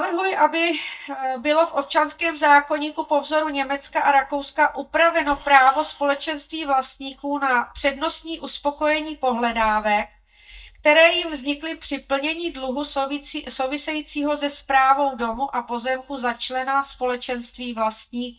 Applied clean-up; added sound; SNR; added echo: neural mask model DeepFilterNet 3.